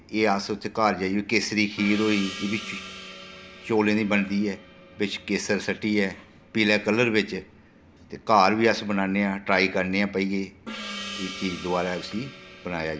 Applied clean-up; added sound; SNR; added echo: none; Gong; 16 dB; none.